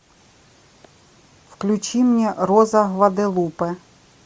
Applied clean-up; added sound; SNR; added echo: none; none; none; none.